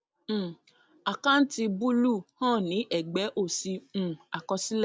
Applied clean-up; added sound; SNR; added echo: none; none; none; none.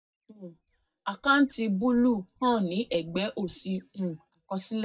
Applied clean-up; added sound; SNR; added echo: neural mask model DeepFilterNet 3.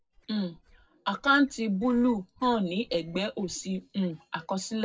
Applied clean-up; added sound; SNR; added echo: neural separator model SepFormer DNS4.